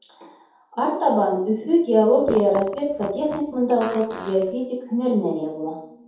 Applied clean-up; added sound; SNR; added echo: none; Fart; 13 dB; reverberation time 0.7 s.